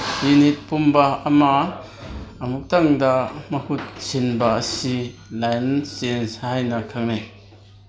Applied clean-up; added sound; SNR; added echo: none; none; none; none.